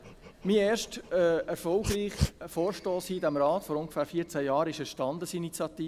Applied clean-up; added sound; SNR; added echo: none; Dog; 11 dB; none.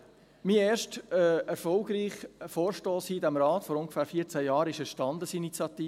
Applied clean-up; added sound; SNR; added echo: none; none; none; none.